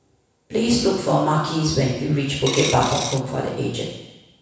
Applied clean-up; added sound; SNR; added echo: none; Coin (dropping); 6 dB; reverberation time 1.1 s.